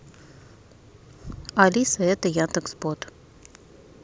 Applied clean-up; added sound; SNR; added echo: none; none; none; none.